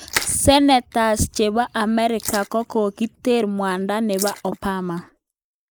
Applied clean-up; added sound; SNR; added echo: neural mask model Resemble Enhance denoiser.